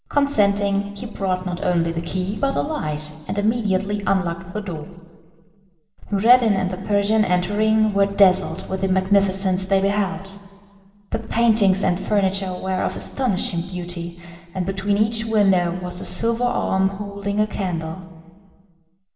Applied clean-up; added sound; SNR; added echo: none; Microwave oven; 16 dB; reverberation time 1.7 s.